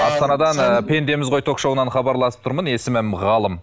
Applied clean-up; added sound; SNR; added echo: none; none; none; none.